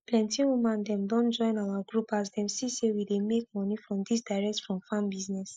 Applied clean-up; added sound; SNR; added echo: neural mask model Resemble Enhance denoiser.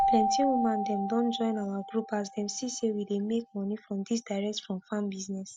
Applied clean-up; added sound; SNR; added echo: none; Keyboard (musical); 4 dB; none.